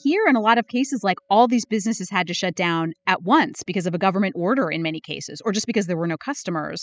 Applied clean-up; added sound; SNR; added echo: classical method spectral subtraction.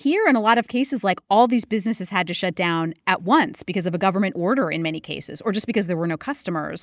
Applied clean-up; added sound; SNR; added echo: neural mask model Resemble Enhance denoiser.